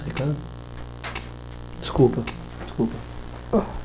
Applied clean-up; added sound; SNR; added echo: none; Tap; 16 dB; none.